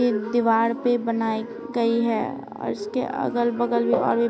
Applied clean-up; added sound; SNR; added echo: none; none; none; none.